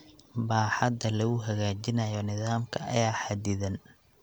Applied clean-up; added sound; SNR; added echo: none; none; none; none.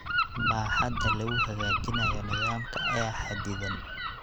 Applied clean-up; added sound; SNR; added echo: none; Gull, seagull / Wind; -4 dB; none.